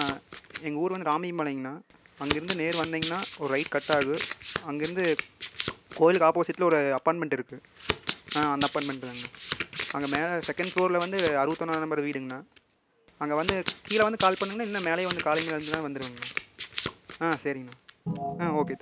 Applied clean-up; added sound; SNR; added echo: none; Domestic sounds, home sounds + Organ; 6 dB; none.